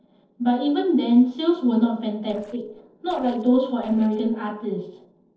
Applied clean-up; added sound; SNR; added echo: neural separator model SepFormer DNS4.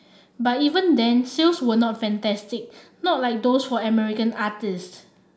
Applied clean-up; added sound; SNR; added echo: none; none; none; none.